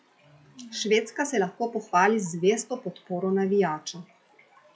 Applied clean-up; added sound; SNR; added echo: classical method log-MMSE.